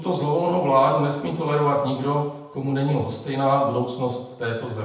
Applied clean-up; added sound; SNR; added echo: none; none; none; reverberation time 0.9 s.